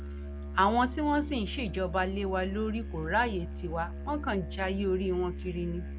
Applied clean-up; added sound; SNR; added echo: none; Musical instrument; 7 dB; none.